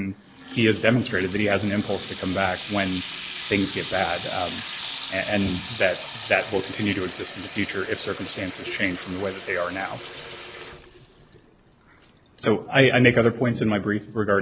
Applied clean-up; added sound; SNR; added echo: none; Sink (filling or washing) / Water tap, faucet; 13 dB; none.